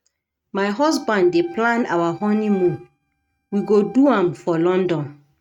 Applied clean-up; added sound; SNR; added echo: neural mask model RNNoise.